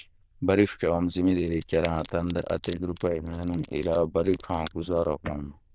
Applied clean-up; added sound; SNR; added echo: neural diffusion model UNIVERSE++.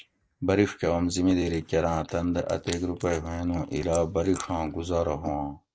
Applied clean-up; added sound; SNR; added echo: neural mask model Resemble Enhance denoiser.